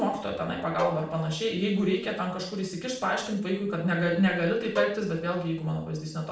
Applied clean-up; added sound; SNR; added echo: none; Bowed string instrument; 7 dB; reverberation time 0.5 s.